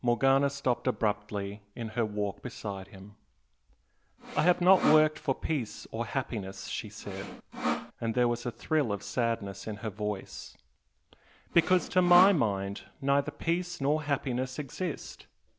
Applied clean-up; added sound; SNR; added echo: none; Sawing; 6 dB; none.